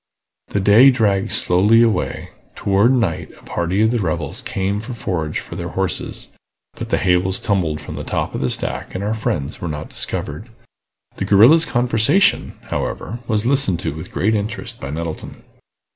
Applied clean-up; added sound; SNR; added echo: none; none; none; none.